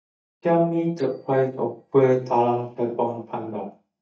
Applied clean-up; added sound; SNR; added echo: neural mask model DeepFilterNet 3.